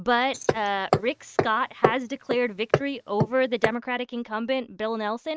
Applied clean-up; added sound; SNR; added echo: neural mask model RNNoise.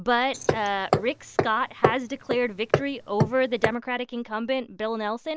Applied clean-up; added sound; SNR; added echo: none; Hammer; 0 dB; none.